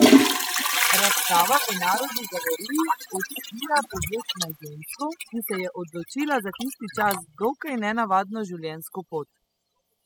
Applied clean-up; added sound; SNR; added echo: classical method spectral subtraction.